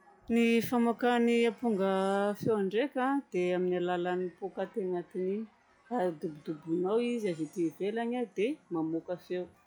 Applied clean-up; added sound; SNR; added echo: classical method log-MMSE.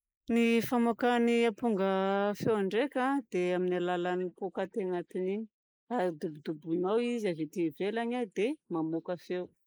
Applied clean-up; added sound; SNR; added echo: neural mask model Resemble Enhance denoiser.